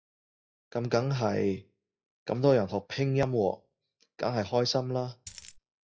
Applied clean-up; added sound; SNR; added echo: classical method log-MMSE.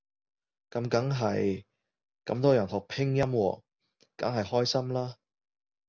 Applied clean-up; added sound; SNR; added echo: none; none; none; none.